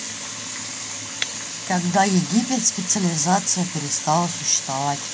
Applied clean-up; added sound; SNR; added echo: none; Shatter; 18 dB; none.